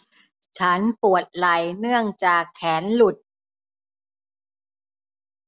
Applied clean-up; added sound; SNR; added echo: none; none; none; none.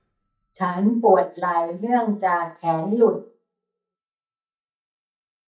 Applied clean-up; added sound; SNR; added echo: neural mask model DeepFilterNet 3.